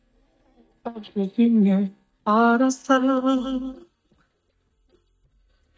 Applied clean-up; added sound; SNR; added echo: neural mask model DeepFilterNet 3.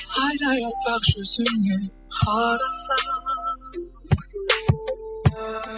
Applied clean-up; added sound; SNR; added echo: classical method spectral subtraction.